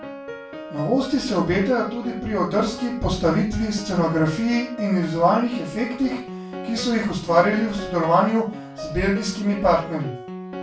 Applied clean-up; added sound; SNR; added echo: none; Piano; 13 dB; reverberation time 0.3 s.